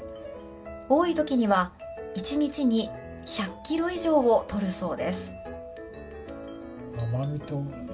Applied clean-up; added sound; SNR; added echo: none; none; none; reverberation time 0.2 s.